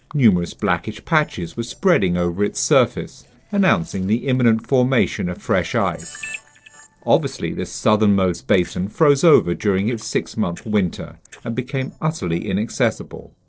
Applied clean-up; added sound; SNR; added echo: neural separator model SepFormer DNS4.